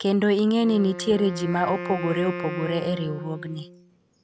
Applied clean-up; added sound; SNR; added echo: none; Wind instrument, woodwind instrument; 11 dB; none.